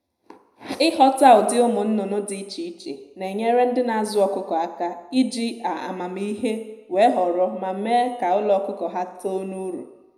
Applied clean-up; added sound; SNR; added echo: none; none; none; reverberation time 0.7 s.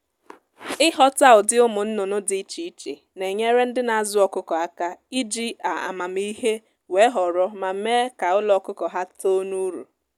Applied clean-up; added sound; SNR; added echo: none; none; none; none.